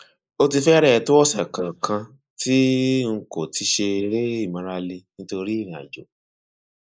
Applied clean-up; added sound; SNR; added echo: neural mask model Resemble Enhance denoiser.